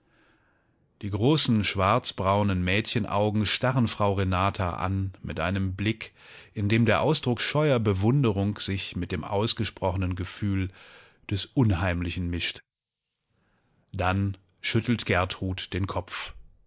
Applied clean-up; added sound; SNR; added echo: neural mask model Resemble Enhance denoiser.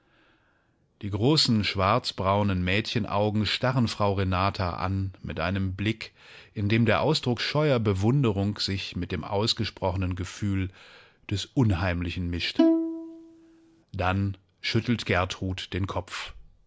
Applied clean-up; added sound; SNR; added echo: none; Bowed string instrument; -1 dB; none.